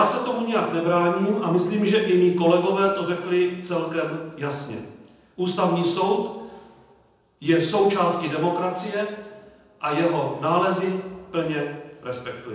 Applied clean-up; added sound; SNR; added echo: none; none; none; reverberation time 0.9 s.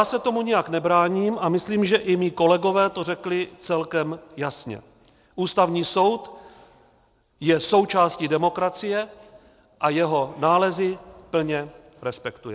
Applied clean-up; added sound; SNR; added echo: none; none; none; none.